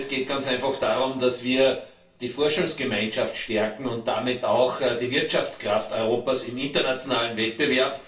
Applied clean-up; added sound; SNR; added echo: none; none; none; reverberation time 0.3 s.